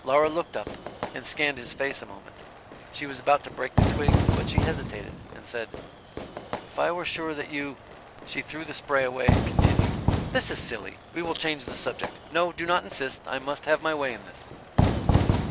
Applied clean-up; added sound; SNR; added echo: none; Fire / Fireworks; -2 dB; none.